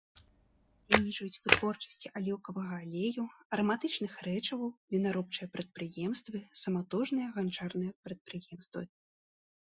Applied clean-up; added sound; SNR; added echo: classical method Wiener filter.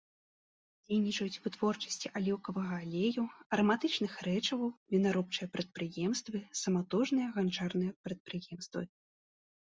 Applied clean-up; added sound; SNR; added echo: none; none; none; none.